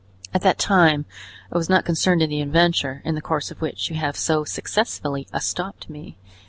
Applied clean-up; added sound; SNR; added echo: none; none; none; none.